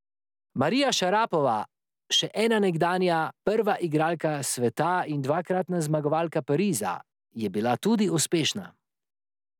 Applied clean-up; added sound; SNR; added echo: none; none; none; none.